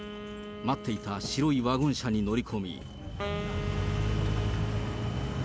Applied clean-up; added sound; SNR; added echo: none; Wind instrument, woodwind instrument; 11 dB; none.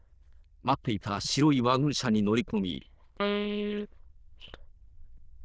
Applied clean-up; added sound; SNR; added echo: neural diffusion model UNIVERSE++.